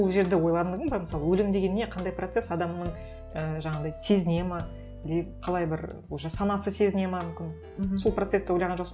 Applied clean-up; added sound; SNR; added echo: none; none; none; none.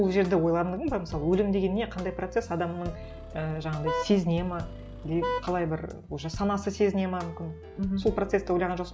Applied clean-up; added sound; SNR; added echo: none; Vehicle horn, car horn, honking; 8 dB; none.